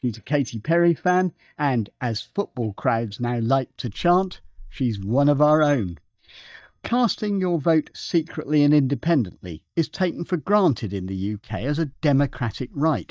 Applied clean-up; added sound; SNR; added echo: neural mask model DeepFilterNet 3.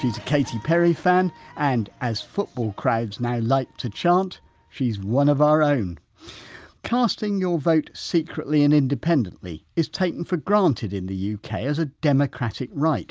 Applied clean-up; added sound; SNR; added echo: none; none; none; none.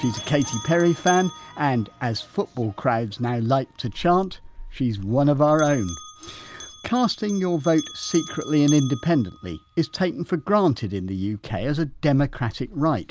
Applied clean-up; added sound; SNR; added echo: none; Bell; 17 dB; none.